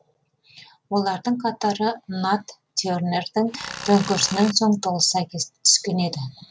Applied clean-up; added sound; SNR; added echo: none; Tools; 10 dB; none.